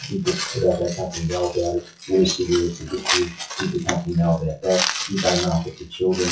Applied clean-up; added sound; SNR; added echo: classical method WPE with log-MMSE.